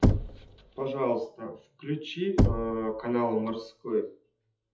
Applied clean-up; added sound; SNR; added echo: classical method WPE with log-MMSE.